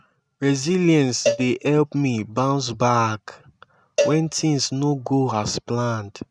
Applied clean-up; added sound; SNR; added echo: neural mask model RNNoise.